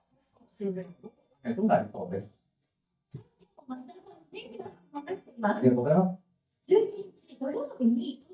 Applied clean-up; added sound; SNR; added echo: neural mask model DeepFilterNet 3.